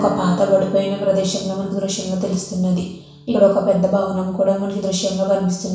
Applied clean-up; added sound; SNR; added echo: none; Guitar; 17 dB; reverberation time 0.7 s.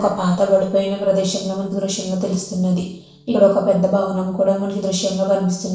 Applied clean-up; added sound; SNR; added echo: neural separator model SepFormer DNS4.